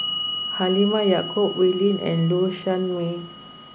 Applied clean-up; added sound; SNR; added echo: none; Clock; 9 dB; none.